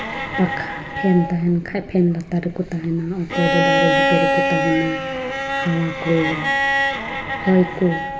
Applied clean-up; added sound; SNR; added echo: none; Bowed string instrument; 1 dB; reverberation time 1.4 s.